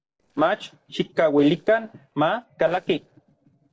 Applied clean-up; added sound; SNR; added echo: neural separator model SepFormer DNS4.